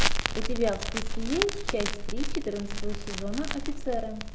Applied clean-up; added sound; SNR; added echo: none; Crackle; -4 dB; none.